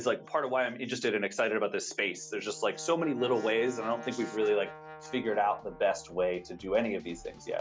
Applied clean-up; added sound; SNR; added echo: none; Brass instrument; 18 dB; none.